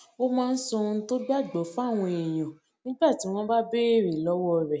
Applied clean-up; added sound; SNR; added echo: none; none; none; none.